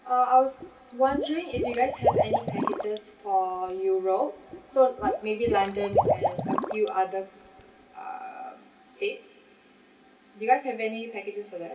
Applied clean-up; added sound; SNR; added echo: none; Liquid; 2 dB; reverberation time 0.2 s.